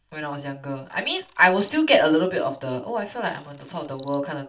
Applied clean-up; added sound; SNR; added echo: none; Camera; 4 dB; reverberation time 0.2 s.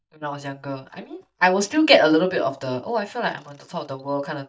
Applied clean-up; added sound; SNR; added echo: neural mask model DeepFilterNet 3.